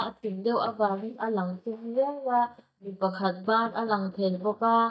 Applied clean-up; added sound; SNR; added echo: neural mask model DeepFilterNet 3.